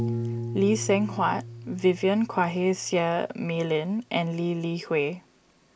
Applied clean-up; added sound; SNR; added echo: none; Piano; 10 dB; none.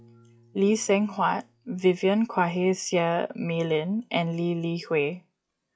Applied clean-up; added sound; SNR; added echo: classical method log-MMSE.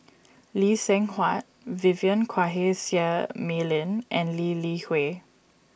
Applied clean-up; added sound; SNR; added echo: none; none; none; none.